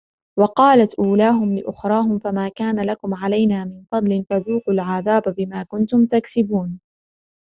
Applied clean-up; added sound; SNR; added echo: neural separator model SepFormer DNS4.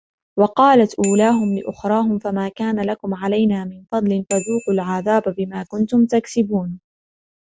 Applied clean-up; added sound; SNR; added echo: none; Bicycle bell; 20 dB; none.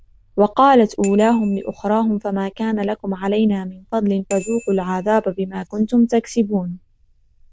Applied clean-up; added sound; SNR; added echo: neural diffusion model UNIVERSE++.